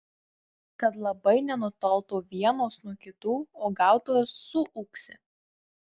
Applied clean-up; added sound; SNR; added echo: none; none; none; none.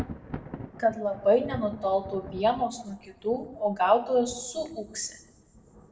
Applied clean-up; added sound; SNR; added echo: none; Thunder; 15 dB; reverberation time 0.6 s.